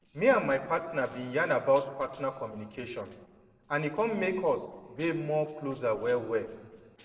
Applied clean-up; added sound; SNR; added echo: neural separator model SepFormer DNS4.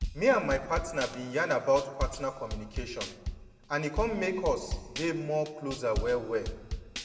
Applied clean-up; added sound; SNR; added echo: none; Drum / Drum kit; 7 dB; reverberation time 1.4 s.